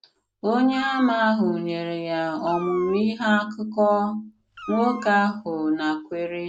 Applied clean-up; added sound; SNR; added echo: none; Meow; 17 dB; none.